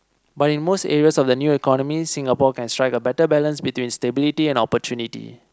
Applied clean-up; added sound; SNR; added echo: none; none; none; none.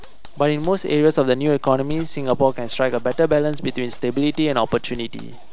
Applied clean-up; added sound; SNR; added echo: none; Zipper (clothing); 9 dB; none.